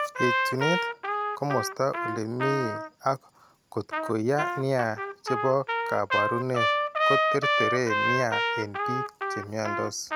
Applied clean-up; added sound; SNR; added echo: none; Trumpet; -1 dB; none.